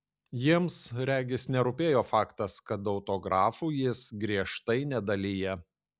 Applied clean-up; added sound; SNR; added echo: none; none; none; none.